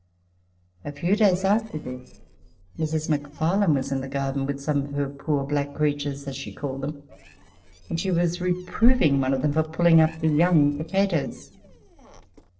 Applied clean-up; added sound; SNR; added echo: neural separator model SepFormer DNS4.